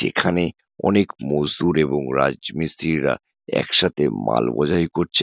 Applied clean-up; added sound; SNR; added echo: none; none; none; none.